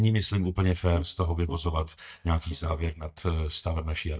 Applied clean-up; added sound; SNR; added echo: neural mask model DeepFilterNet 3.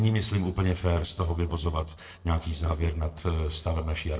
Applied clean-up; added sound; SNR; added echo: neural separator model SepFormer DNS4.